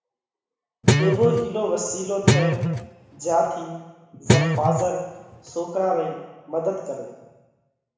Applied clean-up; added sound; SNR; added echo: none; Guitar; -3 dB; reverberation time 1.0 s.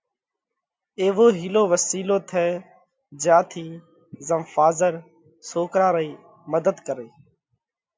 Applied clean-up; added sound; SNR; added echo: none; none; none; none.